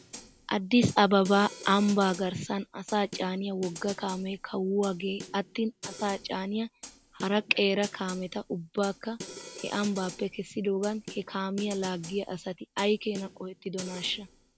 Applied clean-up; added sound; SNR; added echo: none; Snare drum; 16 dB; none.